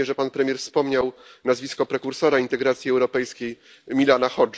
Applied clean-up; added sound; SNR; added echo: none; none; none; none.